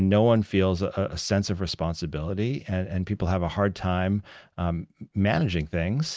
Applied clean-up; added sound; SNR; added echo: none; none; none; none.